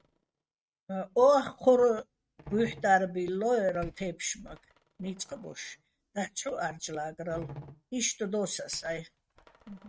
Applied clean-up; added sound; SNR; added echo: neural mask model RNNoise.